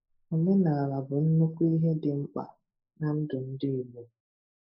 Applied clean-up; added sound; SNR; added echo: neural mask model Resemble Enhance denoiser.